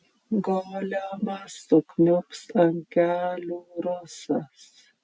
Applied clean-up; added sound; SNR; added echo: none; none; none; none.